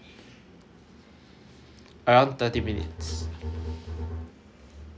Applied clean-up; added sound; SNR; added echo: none; Bowed string instrument; 4 dB; none.